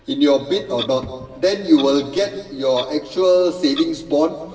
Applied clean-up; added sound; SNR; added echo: none; Clock; 19 dB; reverberation time 1.7 s.